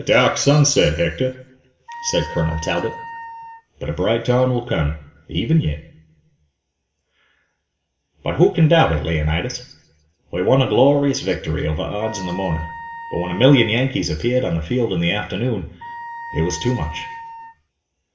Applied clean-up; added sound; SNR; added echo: none; Wind instrument, woodwind instrument; 13 dB; reverberation time 0.7 s.